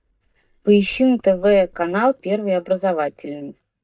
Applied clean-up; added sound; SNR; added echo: neural mask model DeepFilterNet 3.